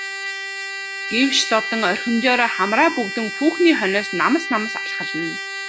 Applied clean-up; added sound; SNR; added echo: none; Trumpet; 7 dB; none.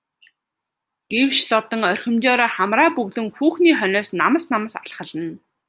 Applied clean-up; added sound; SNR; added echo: none; none; none; none.